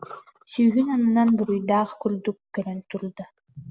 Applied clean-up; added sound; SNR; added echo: none; none; none; none.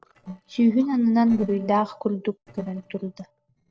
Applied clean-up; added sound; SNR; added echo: neural separator model SepFormer DNS4.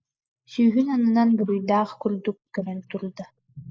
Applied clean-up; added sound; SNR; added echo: neural mask model Resemble Enhance denoiser.